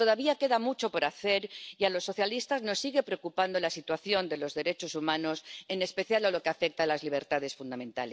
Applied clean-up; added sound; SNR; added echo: none; none; none; none.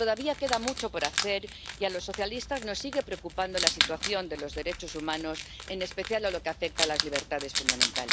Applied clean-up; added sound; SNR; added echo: none; Wild animals; 1 dB; none.